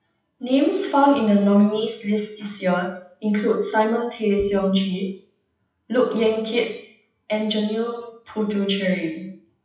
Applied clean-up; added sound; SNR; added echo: classical method WPE with log-MMSE.